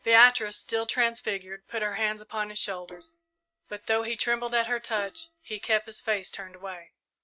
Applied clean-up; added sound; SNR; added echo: neural mask model RNNoise.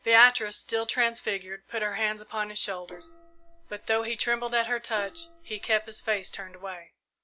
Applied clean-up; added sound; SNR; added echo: none; Gong; 19 dB; none.